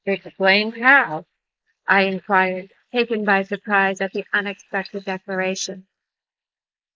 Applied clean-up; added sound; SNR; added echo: neural mask model Resemble Enhance denoiser.